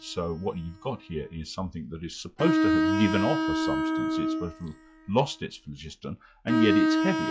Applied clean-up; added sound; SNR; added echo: classical method log-MMSE.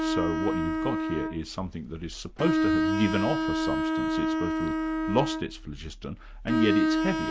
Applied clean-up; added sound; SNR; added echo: none; Bowed string instrument; -3 dB; none.